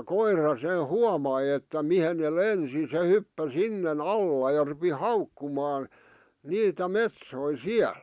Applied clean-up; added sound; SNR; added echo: none; none; none; none.